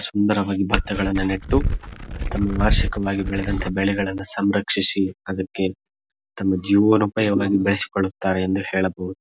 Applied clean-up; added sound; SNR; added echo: none; Glass; 2 dB; none.